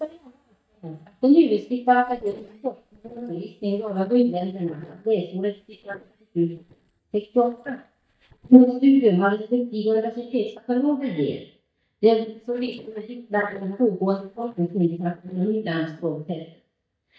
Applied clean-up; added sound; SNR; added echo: neural mask model DeepFilterNet 3.